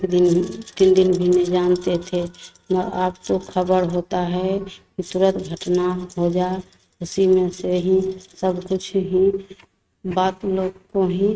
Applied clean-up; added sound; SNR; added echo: neural mask model RNNoise.